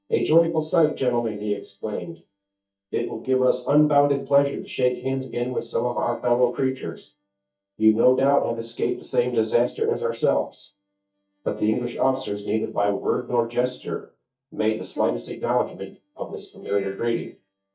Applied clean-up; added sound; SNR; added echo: neural mask model DeepFilterNet 3.